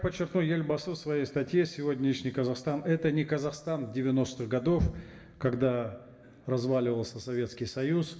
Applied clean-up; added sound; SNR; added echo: none; none; none; reverberation time 2.0 s.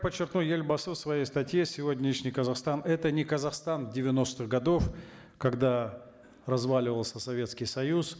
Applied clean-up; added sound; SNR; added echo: none; none; none; none.